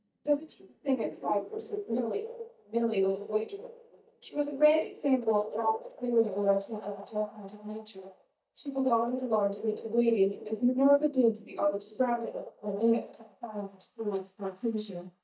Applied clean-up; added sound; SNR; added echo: neural mask model DeepFilterNet 3.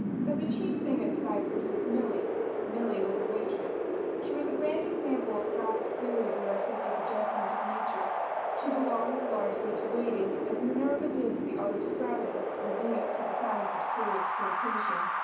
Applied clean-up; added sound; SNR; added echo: none; Wind; -4 dB; reverberation time 0.6 s.